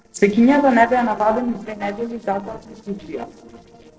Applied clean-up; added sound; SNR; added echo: neural separator model SepFormer DNS4.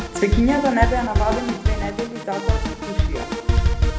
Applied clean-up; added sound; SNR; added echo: none; Drum kit; -2 dB; reverberation time 0.9 s.